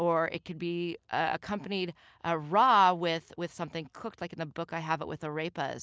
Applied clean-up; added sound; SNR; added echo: none; none; none; none.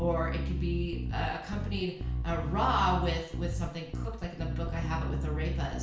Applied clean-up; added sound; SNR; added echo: none; Bass guitar; 0 dB; reverberation time 0.5 s.